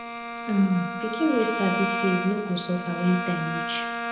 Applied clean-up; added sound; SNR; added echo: none; Bowed string instrument; 4 dB; reverberation time 0.7 s.